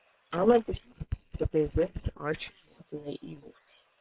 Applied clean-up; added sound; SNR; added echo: neural separator model SepFormer WHAM!.